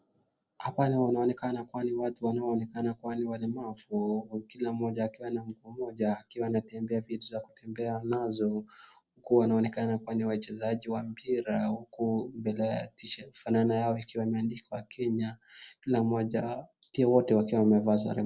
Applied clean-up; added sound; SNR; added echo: none; none; none; none.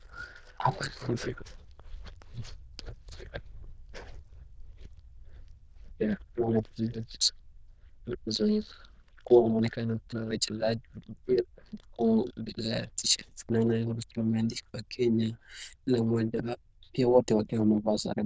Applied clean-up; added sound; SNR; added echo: neural diffusion model UNIVERSE++.